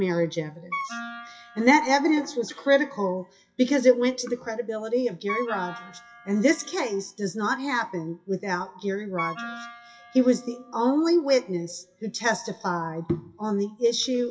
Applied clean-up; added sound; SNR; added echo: classical method WPE with log-MMSE.